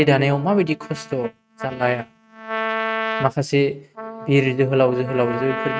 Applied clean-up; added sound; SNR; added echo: neural mask model RNNoise.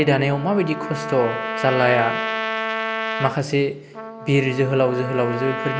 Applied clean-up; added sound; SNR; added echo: none; Trumpet; 6 dB; none.